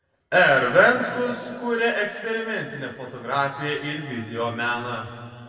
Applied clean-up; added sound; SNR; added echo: none; none; none; reverberation time 2.2 s.